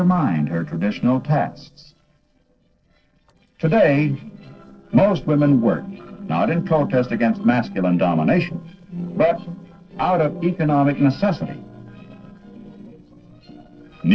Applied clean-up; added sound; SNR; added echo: neural separator model SepFormer DNS4.